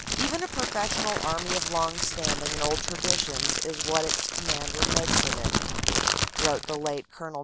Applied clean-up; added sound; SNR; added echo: none; Crackle; -4 dB; none.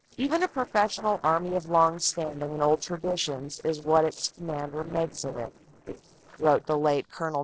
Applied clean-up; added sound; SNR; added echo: neural separator model SepFormer DNS4.